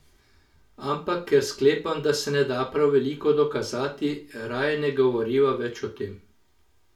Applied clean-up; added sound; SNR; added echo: none; none; none; reverberation time 0.3 s.